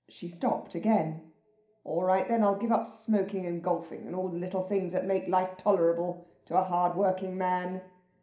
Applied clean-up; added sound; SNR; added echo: none; none; none; reverberation time 0.5 s.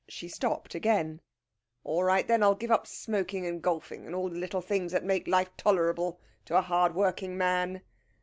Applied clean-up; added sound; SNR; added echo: none; none; none; none.